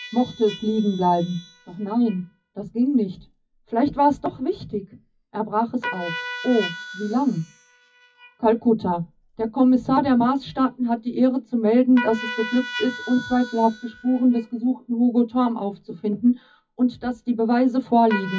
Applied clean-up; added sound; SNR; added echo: classical method WPE with log-MMSE.